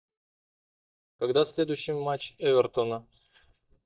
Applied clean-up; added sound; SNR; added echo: neural mask model DeepFilterNet 3.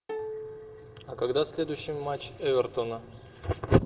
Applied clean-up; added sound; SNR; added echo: none; Plucked string instrument; 12 dB; reverberation time 0.9 s.